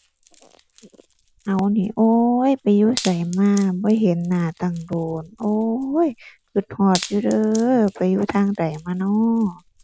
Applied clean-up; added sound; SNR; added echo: none; Wood; 19 dB; none.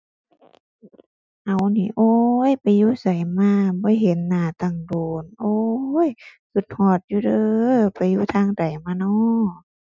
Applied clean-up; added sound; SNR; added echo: none; none; none; none.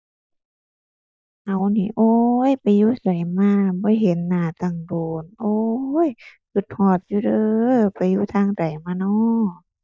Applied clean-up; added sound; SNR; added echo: neural mask model DeepFilterNet 3.